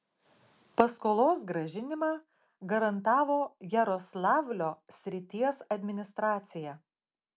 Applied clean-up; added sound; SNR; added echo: none; none; none; none.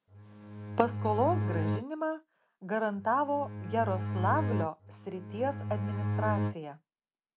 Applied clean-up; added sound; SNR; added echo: none; Bowed string instrument; 1 dB; none.